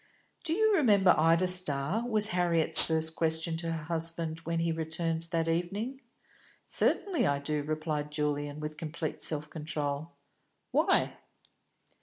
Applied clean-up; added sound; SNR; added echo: none; Rattle (instrument); 3 dB; none.